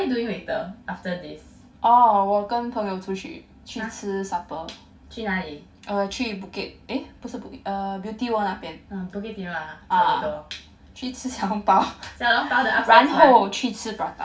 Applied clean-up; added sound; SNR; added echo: none; none; none; reverberation time 0.2 s.